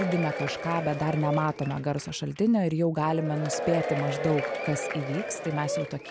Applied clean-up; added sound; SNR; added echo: none; Applause / Crowd / Cheering; 6 dB; none.